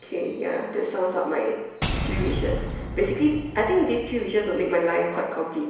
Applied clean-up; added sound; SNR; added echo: none; Shatter / Boom; 6 dB; reverberation time 1.0 s.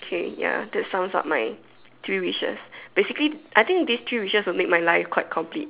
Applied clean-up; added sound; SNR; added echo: none; none; none; none.